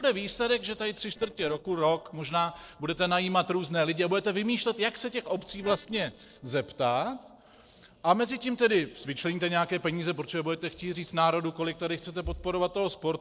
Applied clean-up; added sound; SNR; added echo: neural separator model SepFormer DNS4.